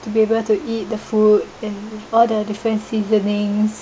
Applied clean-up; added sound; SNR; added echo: none; none; none; none.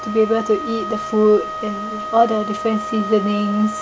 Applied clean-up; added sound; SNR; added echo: none; Wind instrument, woodwind instrument; 9 dB; none.